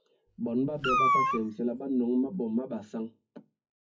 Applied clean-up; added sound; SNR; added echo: classical method WPE with log-MMSE.